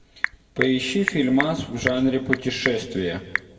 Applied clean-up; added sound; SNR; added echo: none; Telephone / Typing; 7 dB; reverberation time 1.4 s.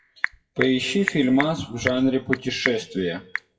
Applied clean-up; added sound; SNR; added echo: classical method WPE with log-MMSE.